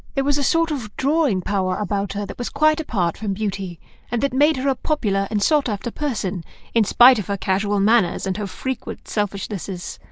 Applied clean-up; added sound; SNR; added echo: neural mask model Resemble Enhance denoiser.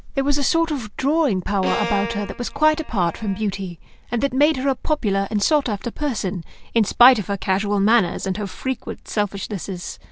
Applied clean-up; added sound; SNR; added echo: none; Bowed string instrument; 10 dB; none.